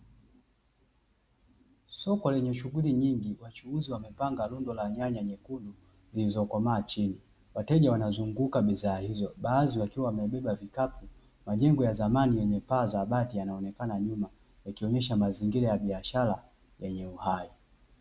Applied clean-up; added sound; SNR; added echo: none; none; none; none.